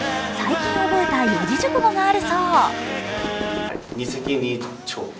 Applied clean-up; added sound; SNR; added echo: none; Knock / Wood; 13 dB; none.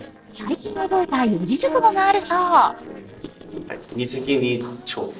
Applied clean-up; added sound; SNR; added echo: neural separator model SepFormer DNS4.